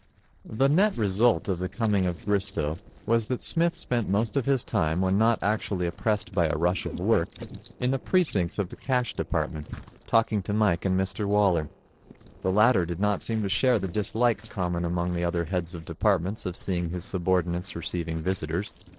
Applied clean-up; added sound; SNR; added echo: neural separator model SepFormer DNS4.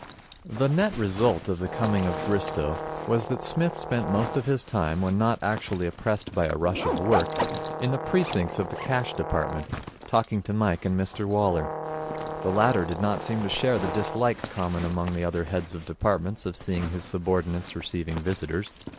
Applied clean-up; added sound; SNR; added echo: none; Zipper (clothing) + Brass instrument; 8 dB; none.